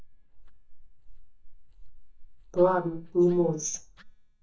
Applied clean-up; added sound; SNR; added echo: neural mask model DeepFilterNet 3.